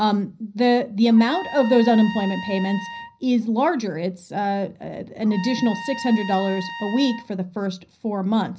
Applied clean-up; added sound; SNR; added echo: none; Trumpet; 13 dB; reverberation time 0.5 s.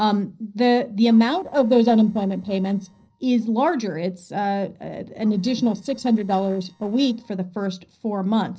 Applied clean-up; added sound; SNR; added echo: neural separator model SepFormer DNS4.